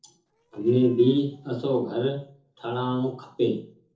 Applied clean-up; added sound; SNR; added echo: neural separator model SepFormer DNS4.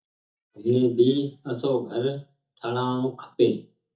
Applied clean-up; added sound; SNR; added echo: neural mask model DeepFilterNet 3.